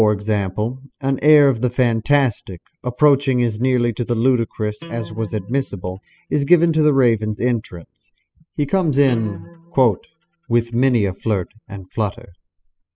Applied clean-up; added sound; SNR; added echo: classical method spectral subtraction.